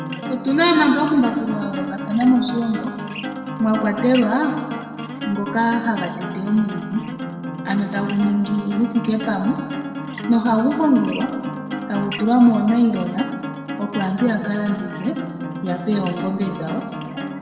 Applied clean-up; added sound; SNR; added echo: none; Acoustic guitar; 8 dB; reverberation time 1.8 s.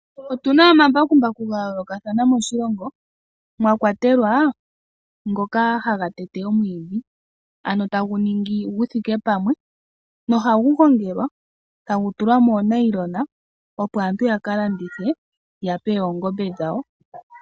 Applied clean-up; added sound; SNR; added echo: none; none; none; none.